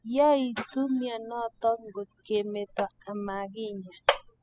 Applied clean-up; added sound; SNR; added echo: classical method spectral subtraction.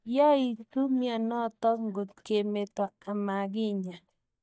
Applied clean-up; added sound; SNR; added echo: neural mask model DeepFilterNet 3.